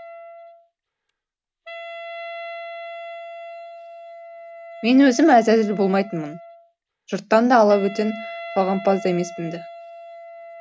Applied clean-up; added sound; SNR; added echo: none; Wind instrument, woodwind instrument; 15 dB; none.